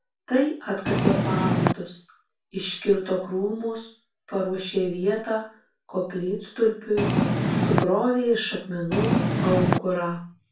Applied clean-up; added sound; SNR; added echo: none; Purr; -5 dB; reverberation time 0.3 s.